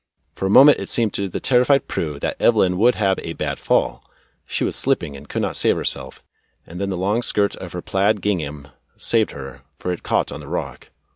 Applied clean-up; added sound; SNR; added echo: none; none; none; none.